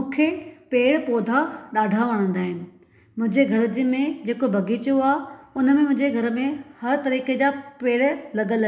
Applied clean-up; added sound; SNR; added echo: none; none; none; none.